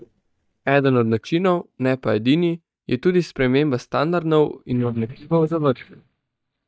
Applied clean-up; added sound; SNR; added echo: neural mask model DeepFilterNet 3.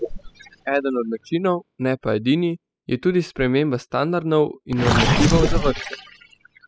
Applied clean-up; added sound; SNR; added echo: classical method spectral subtraction.